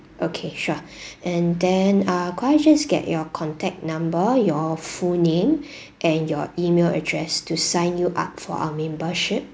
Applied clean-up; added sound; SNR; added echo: none; none; none; none.